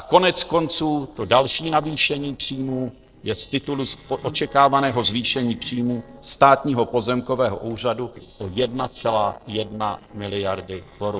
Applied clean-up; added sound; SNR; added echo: neural separator model SepFormer DNS4.